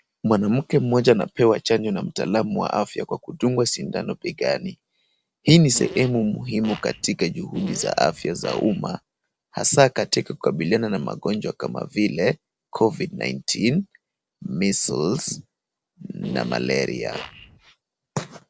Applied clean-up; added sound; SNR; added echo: neural separator model SepFormer DNS4.